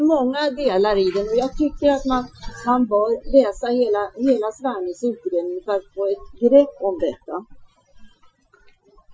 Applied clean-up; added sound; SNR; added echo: classical method Wiener filter.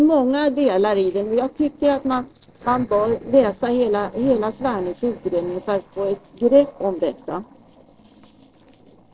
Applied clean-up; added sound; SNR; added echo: neural separator model SepFormer DNS4.